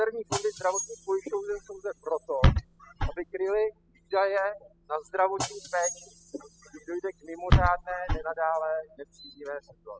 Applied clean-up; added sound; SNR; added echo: classical method spectral subtraction.